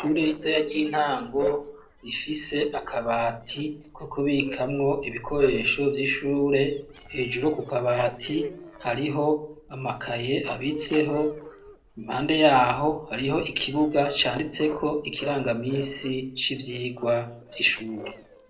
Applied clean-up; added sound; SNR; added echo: neural separator model SepFormer DNS4.